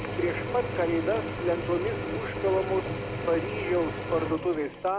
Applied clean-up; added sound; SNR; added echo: none; Drill / Mechanisms; 4 dB; none.